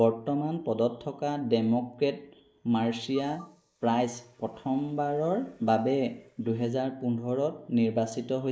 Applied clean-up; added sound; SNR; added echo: neural mask model Resemble Enhance denoiser.